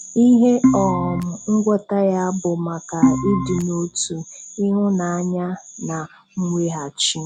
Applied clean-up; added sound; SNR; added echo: none; Organ; 1 dB; none.